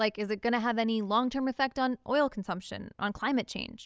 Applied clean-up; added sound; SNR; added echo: none; none; none; none.